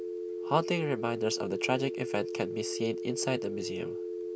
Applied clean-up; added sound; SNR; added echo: none; Telephone; 4 dB; none.